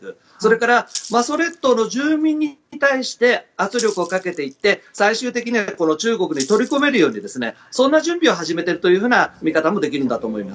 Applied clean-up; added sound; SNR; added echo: none; Rattle (instrument); 17 dB; none.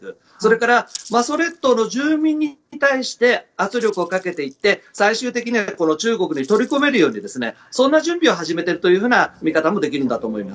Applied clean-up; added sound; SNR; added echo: neural separator model SepFormer DNS4.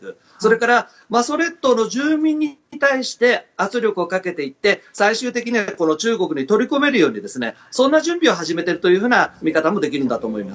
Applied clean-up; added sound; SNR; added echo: none; none; none; none.